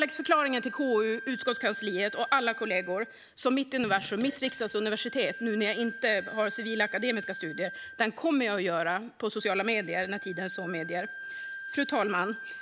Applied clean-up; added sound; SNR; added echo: none; Wind instrument, woodwind instrument + Fart; 12 dB; none.